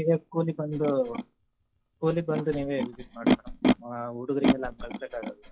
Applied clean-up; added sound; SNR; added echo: classical method log-MMSE.